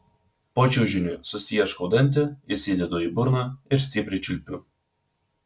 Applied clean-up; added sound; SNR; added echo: none; none; none; none.